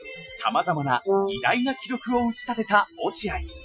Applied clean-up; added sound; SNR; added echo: classical method Wiener filter.